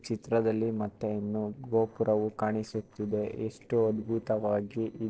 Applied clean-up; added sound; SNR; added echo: neural separator model SepFormer DNS4.